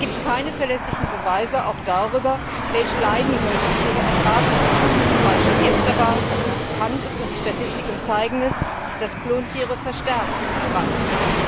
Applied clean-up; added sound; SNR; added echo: none; Fixed-wing aircraft, airplane; -3 dB; none.